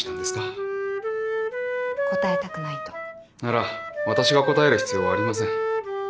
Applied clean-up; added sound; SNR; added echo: none; Wind instrument, woodwind instrument; 0 dB; none.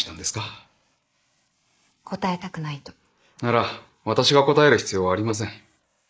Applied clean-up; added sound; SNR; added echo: neural mask model Resemble Enhance denoiser.